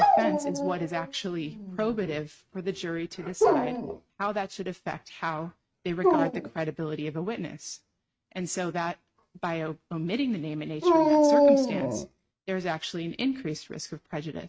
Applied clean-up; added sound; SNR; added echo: neural mask model RNNoise.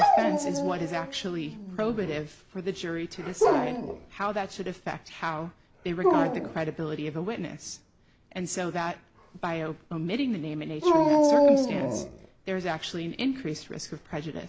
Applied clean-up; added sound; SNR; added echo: none; Dog; -4 dB; none.